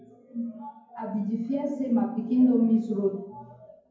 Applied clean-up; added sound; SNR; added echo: none; none; none; reverberation time 0.9 s.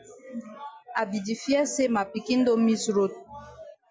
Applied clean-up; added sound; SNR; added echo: none; none; none; none.